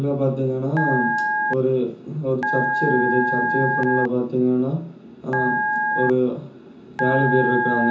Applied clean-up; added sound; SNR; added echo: none; Telephone; 2 dB; reverberation time 0.6 s.